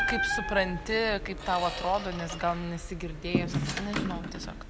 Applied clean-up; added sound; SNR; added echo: none; Squeak; 3 dB; none.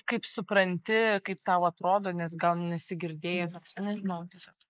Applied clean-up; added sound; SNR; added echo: neural mask model Resemble Enhance denoiser.